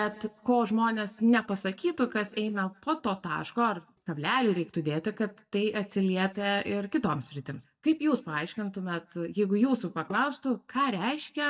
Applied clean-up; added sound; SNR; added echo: neural mask model DeepFilterNet 3.